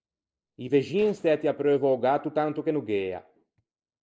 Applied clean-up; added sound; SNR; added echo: neural separator model SepFormer DNS4.